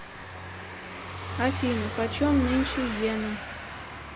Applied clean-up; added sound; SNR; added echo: none; Car passing by / Engine; 5 dB; none.